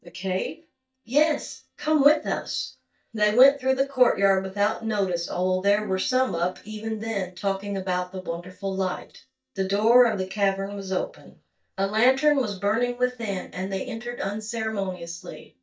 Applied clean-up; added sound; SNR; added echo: neural mask model DeepFilterNet 3.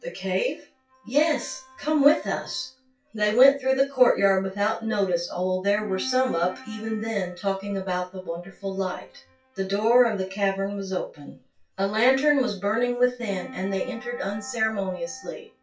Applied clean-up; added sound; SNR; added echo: classical method WPE with log-MMSE.